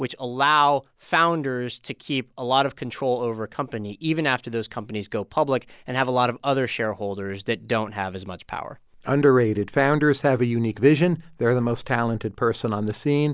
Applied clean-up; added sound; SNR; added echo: none; none; none; none.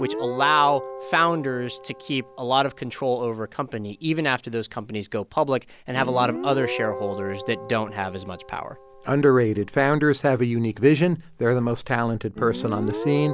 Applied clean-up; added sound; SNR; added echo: none; Guitar; 12 dB; none.